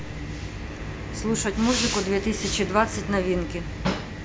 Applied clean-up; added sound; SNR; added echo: none; Wind instrument, woodwind instrument; 19 dB; none.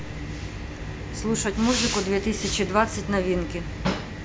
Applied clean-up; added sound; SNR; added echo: none; none; none; none.